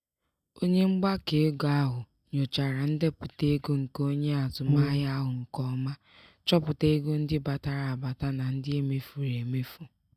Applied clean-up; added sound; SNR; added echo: neural mask model DeepFilterNet 3.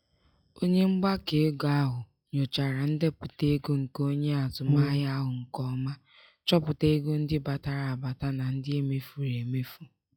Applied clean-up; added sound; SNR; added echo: classical method log-MMSE.